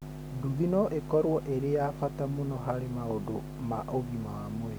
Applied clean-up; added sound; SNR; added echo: none; none; none; none.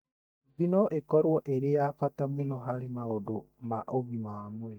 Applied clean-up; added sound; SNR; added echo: neural mask model DeepFilterNet 3.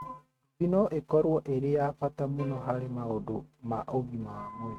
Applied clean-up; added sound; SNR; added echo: neural mask model RNNoise.